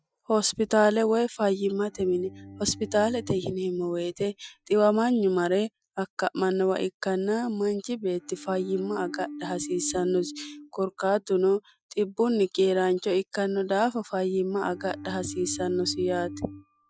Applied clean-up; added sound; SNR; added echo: classical method Wiener filter.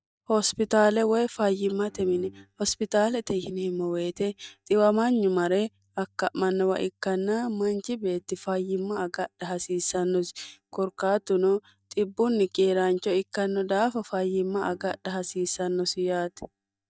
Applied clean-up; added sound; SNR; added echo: neural mask model DeepFilterNet 3.